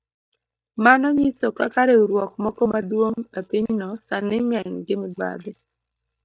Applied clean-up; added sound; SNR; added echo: neural mask model DeepFilterNet 3.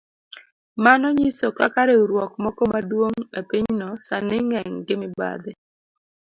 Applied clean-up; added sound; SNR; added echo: none; none; none; none.